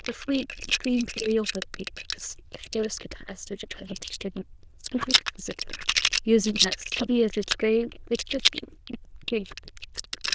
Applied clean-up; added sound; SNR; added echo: neural diffusion model UNIVERSE++.